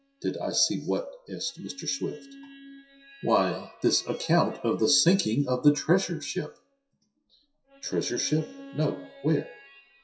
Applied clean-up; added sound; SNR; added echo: classical method WPE with log-MMSE.